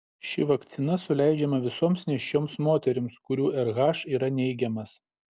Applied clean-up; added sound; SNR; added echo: none; none; none; none.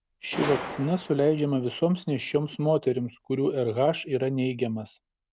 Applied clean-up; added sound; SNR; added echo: none; Gunshot, gunfire; 15 dB; none.